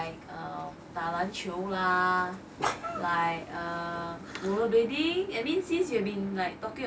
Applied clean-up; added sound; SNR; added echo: none; none; none; none.